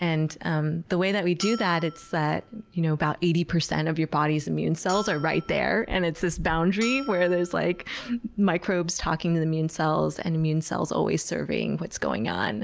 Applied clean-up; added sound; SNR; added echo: none; Bell; 18 dB; none.